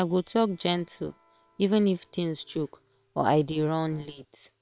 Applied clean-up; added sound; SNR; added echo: neural separator model SepFormer WHAM!.